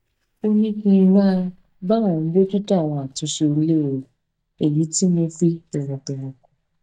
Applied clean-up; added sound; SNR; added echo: neural mask model DeepFilterNet 3.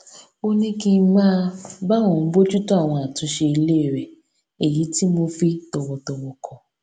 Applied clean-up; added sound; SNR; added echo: none; none; none; none.